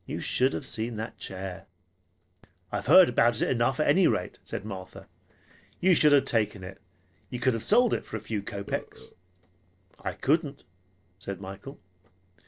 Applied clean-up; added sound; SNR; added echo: neural separator model SepFormer DNS4.